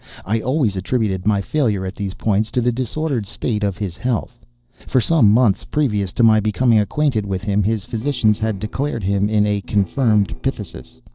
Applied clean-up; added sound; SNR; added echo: neural separator model SepFormer DNS4.